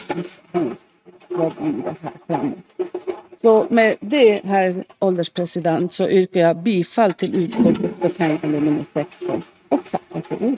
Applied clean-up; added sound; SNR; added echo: neural mask model RNNoise.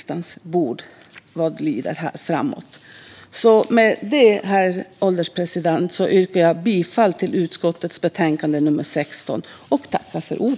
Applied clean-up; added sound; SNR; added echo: none; none; none; none.